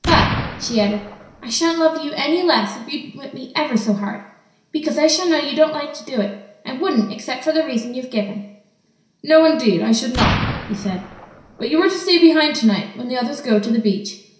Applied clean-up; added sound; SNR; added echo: none; Explosion; 5 dB; reverberation time 0.7 s.